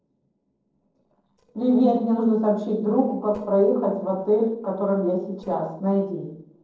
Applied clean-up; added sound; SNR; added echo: neural separator model SepFormer DNS4.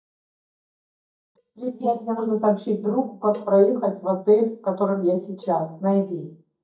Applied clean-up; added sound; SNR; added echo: neural mask model DeepFilterNet 3.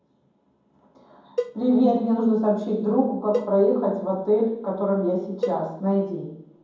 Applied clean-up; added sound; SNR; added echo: none; Cowbell; 10 dB; reverberation time 1.2 s.